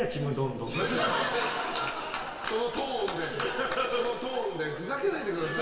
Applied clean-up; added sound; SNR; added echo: none; none; none; reverberation time 2.5 s.